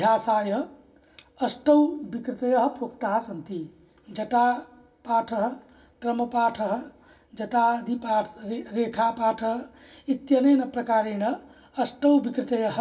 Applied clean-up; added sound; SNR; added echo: none; none; none; reverberation time 0.2 s.